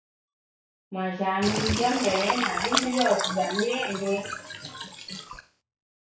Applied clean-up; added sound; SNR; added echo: classical method WPE with log-MMSE.